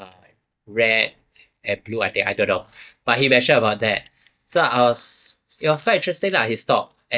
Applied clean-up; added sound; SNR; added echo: neural mask model DeepFilterNet 3.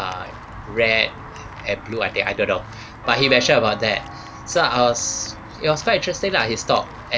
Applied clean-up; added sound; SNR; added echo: none; Walk, footsteps / Bell; 14 dB; none.